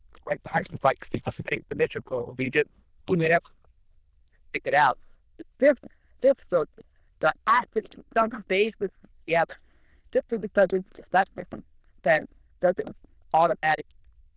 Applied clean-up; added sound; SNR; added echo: neural diffusion model UNIVERSE++.